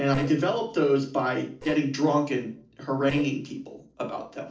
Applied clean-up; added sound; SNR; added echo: neural separator model SepFormer DNS4.